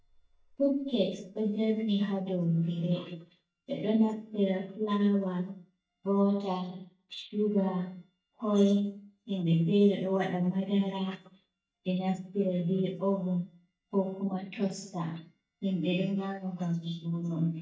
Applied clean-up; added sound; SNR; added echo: neural mask model DeepFilterNet 3.